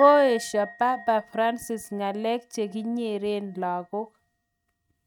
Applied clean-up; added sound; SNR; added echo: neural mask model RNNoise.